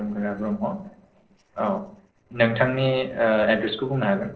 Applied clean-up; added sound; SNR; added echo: neural separator model SepFormer DNS4.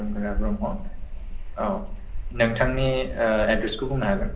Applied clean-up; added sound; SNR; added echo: none; Wind; 3 dB; reverberation time 0.5 s.